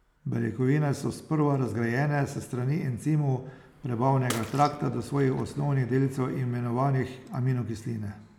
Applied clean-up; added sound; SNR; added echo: none; Bathtub (filling or washing) / Water / Splash, splatter; 16 dB; none.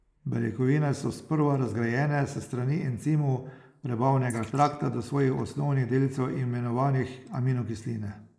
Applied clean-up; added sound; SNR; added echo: neural mask model Resemble Enhance denoiser.